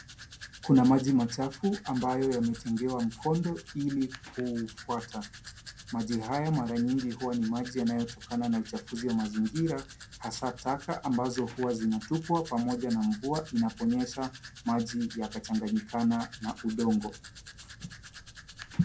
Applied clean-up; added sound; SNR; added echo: none; Domestic sounds, home sounds; 17 dB; reverberation time 0.2 s.